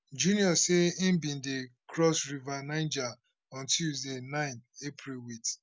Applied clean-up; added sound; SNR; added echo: none; none; none; none.